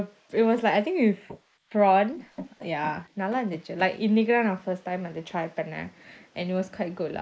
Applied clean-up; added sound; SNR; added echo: neural mask model Resemble Enhance denoiser.